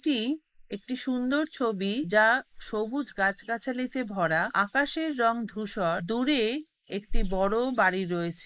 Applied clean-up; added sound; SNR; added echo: neural mask model Resemble Enhance denoiser.